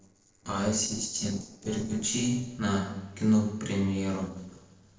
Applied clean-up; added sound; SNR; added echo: neural separator model SepFormer DNS4.